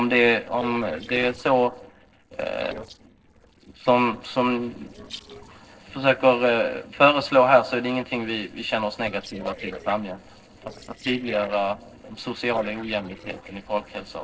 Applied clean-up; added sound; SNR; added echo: neural separator model SepFormer DNS4.